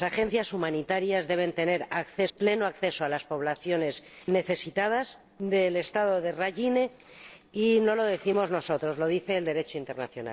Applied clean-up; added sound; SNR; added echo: neural separator model SepFormer DNS4.